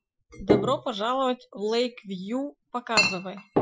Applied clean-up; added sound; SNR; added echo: classical method Wiener filter.